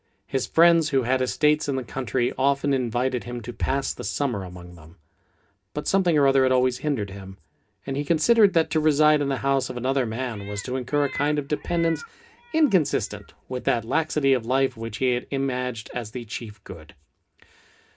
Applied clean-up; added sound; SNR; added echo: none; Meow; 17 dB; reverberation time 0.3 s.